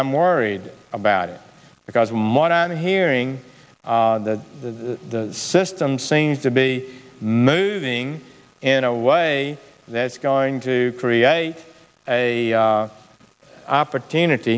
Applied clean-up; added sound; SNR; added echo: none; none; none; none.